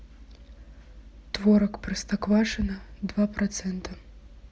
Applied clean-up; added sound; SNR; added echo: none; none; none; none.